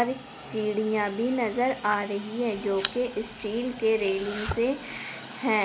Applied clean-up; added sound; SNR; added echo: none; Domestic sounds, home sounds + Hiss; 12 dB; none.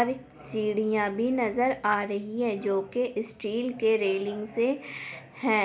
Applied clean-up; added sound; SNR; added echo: none; none; none; none.